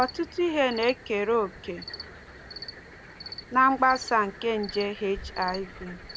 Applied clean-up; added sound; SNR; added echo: none; Cricket; 14 dB; none.